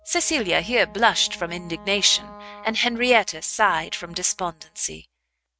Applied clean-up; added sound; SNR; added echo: neural mask model RNNoise.